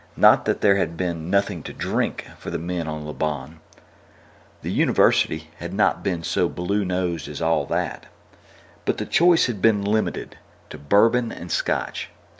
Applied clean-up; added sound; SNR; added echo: none; none; none; none.